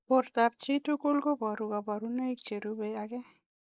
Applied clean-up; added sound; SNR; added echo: neural mask model Resemble Enhance denoiser.